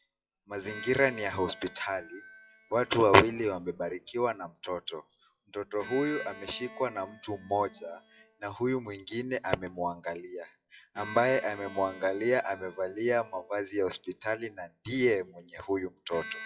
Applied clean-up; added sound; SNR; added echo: classical method WPE with log-MMSE.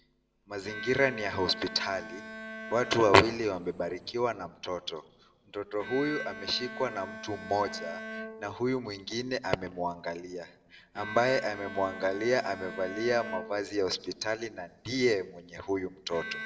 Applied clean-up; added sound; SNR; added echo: none; Bowed string instrument; 12 dB; reverberation time 0.7 s.